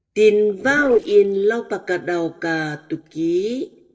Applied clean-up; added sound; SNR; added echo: neural separator model SepFormer DNS4.